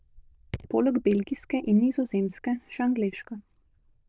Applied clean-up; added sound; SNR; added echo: neural diffusion model UNIVERSE++.